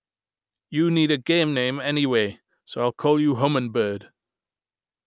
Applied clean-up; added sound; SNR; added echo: none; none; none; none.